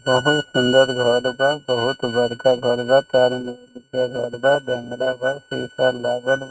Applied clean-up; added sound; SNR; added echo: neural mask model RNNoise.